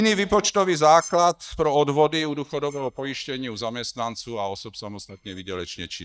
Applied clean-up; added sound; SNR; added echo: neural mask model DeepFilterNet 3.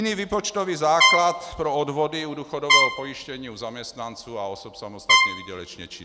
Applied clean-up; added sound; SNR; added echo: none; Trumpet; -5 dB; none.